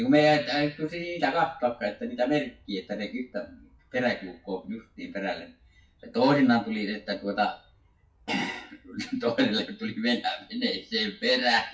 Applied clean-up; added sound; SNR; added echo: classical method WPE with log-MMSE.